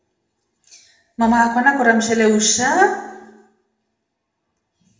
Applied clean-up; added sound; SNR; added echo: none; Burping, eructation; 19 dB; reverberation time 0.7 s.